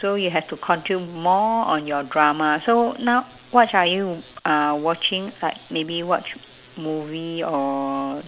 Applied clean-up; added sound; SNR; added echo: none; none; none; none.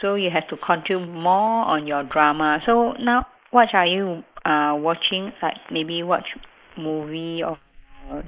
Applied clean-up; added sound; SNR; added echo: neural mask model Resemble Enhance denoiser.